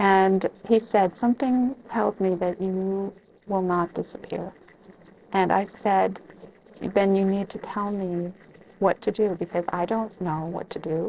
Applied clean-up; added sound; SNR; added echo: neural separator model SepFormer DNS4.